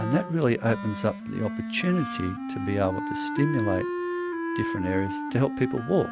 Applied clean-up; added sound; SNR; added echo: none; Wind instrument, woodwind instrument; 4 dB; none.